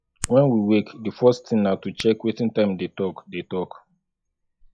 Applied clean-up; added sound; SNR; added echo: classical method log-MMSE.